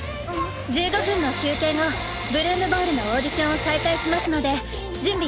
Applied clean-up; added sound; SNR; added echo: none; Drill; 6 dB; none.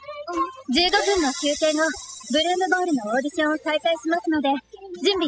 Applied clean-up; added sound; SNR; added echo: classical method spectral subtraction.